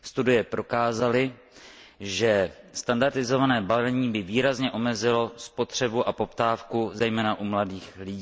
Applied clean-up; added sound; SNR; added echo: none; none; none; none.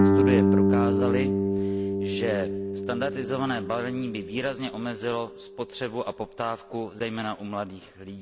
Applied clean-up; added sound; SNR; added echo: none; Guitar; -4 dB; none.